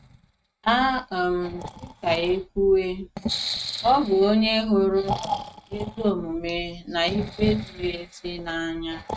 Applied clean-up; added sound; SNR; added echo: neural mask model RNNoise.